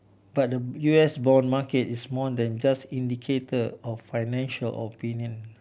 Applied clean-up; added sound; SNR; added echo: none; none; none; none.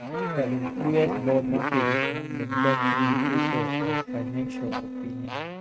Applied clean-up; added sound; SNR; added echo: neural mask model RNNoise.